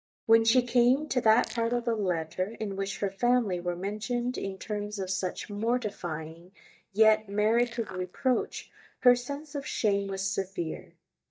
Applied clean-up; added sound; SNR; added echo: neural mask model DeepFilterNet 3.